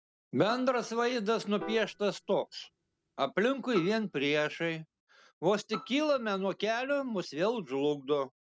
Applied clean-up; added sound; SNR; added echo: none; Bowed string instrument + Piano; 17 dB; none.